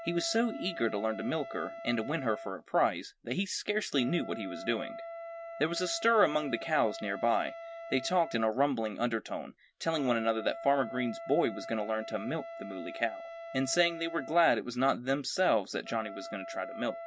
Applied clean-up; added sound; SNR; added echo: none; Wind instrument, woodwind instrument; 12 dB; none.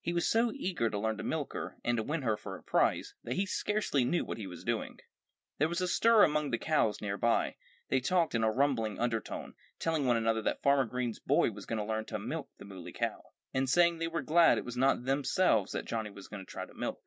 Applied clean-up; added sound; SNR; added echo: none; none; none; none.